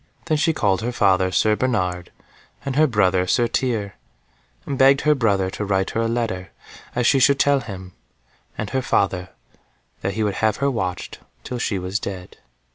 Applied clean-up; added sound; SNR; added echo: none; none; none; none.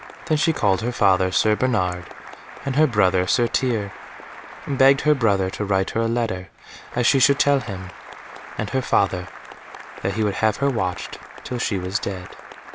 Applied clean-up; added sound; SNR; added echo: none; Applause; 16 dB; none.